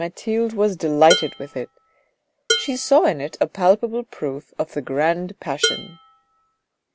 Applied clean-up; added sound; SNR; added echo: none; Dishes, pots, and pans; 5 dB; none.